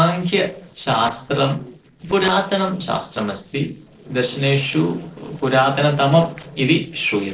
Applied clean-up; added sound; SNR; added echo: neural separator model SepFormer DNS4.